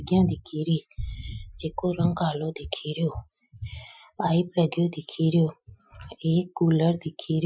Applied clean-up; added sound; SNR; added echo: classical method Wiener filter.